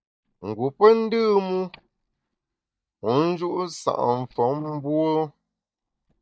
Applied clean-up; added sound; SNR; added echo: neural mask model DeepFilterNet 3.